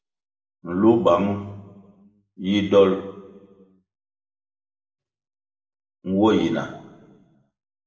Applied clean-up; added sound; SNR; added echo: none; none; none; reverberation time 0.9 s.